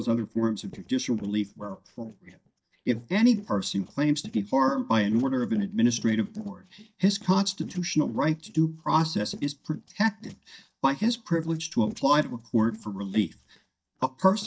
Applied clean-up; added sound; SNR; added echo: neural mask model DeepFilterNet 3.